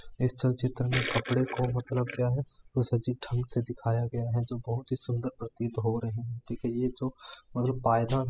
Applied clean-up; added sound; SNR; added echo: classical method spectral subtraction.